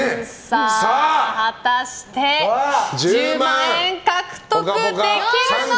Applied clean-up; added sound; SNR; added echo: none; none; none; none.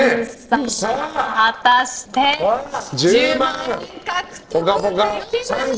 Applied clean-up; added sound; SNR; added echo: neural separator model SepFormer DNS4.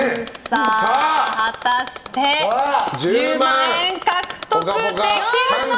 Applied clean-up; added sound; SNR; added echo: none; Mechanisms; 13 dB; reverberation time 0.4 s.